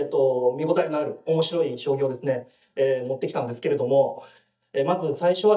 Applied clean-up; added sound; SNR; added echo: neural mask model DeepFilterNet 3.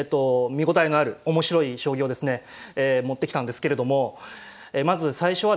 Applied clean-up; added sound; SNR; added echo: none; none; none; none.